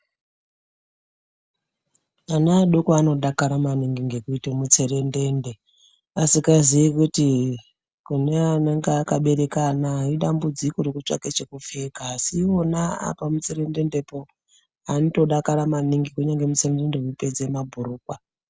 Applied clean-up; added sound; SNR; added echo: none; none; none; none.